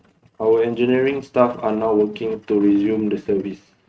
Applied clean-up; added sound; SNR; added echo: neural mask model RNNoise.